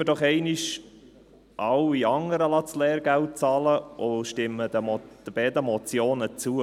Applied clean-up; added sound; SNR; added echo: none; none; none; none.